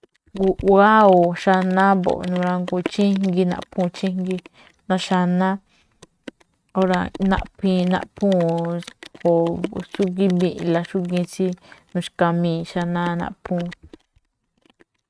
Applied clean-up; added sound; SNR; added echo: neural mask model RNNoise.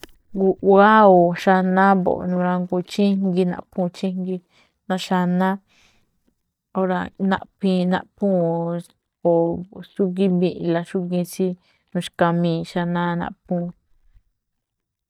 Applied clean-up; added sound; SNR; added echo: neural mask model DeepFilterNet 3.